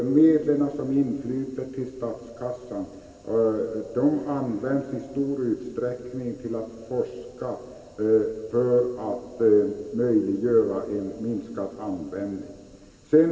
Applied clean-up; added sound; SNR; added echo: none; none; none; reverberation time 1.9 s.